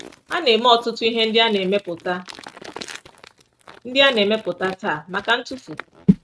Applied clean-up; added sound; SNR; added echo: neural mask model RNNoise.